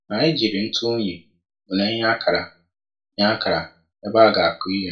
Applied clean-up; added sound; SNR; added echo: none; none; none; reverberation time 0.2 s.